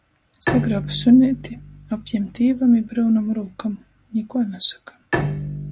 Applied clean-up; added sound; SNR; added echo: none; Bowed string instrument; 9 dB; none.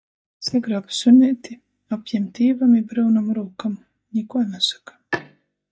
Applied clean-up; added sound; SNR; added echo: neural mask model DeepFilterNet 3.